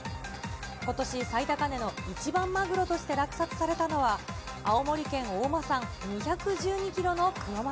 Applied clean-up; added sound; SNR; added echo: none; none; none; none.